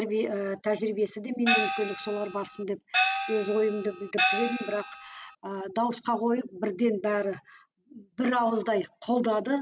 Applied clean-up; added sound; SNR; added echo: none; Gong; 1 dB; none.